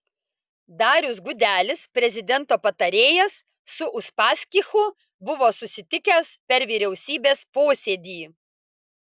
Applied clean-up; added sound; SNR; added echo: none; none; none; none.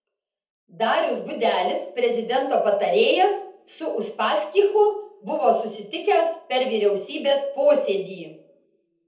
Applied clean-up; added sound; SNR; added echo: none; none; none; reverberation time 0.6 s.